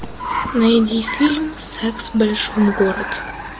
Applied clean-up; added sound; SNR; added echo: none; Car; 9 dB; none.